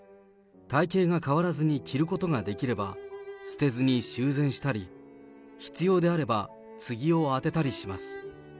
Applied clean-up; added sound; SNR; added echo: none; none; none; none.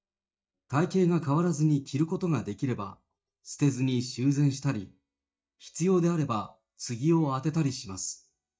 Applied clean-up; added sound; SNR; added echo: neural mask model DeepFilterNet 3.